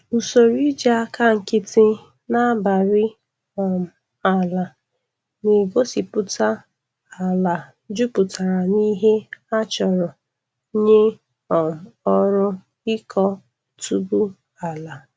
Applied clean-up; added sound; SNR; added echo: none; none; none; none.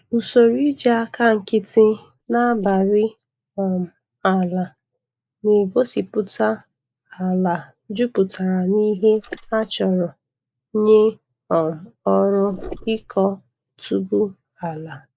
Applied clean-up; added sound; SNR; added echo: neural mask model Resemble Enhance denoiser.